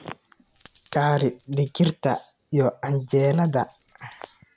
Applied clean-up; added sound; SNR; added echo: none; Coin (dropping); 7 dB; none.